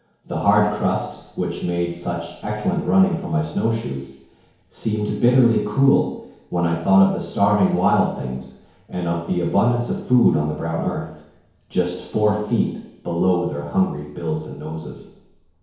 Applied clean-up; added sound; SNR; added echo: none; none; none; reverberation time 1.0 s.